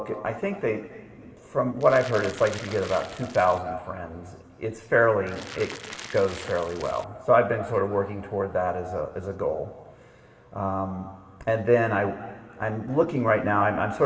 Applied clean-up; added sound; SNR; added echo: none; Crackle; 15 dB; reverberation time 2.3 s.